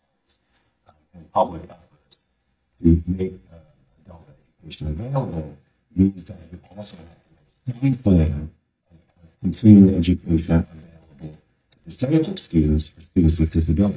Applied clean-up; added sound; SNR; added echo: neural mask model DeepFilterNet 3.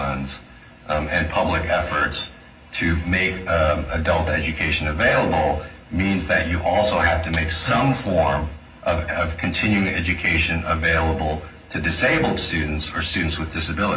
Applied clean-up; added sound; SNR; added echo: none; Coin (dropping); 19 dB; reverberation time 0.4 s.